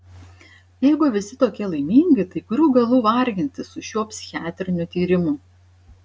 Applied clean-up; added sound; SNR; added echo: none; none; none; none.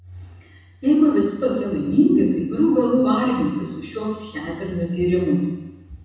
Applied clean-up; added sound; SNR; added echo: none; none; none; reverberation time 1.1 s.